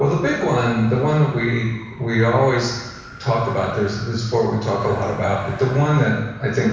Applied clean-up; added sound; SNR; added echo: none; Wind; 19 dB; reverberation time 1.1 s.